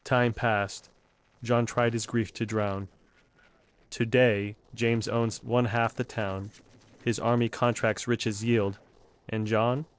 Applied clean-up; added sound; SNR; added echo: neural separator model SepFormer DNS4.